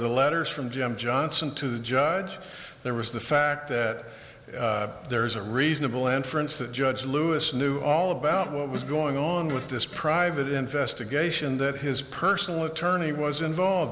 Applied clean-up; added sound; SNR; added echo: none; Fart; 16 dB; none.